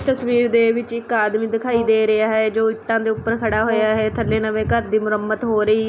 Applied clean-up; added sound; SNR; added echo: none; Brass instrument; 13 dB; none.